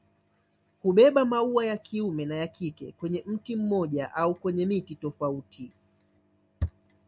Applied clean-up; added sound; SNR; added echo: none; none; none; none.